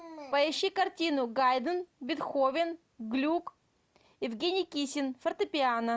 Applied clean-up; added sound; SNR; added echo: none; none; none; none.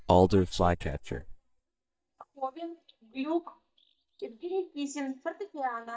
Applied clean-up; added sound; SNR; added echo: neural mask model DeepFilterNet 3.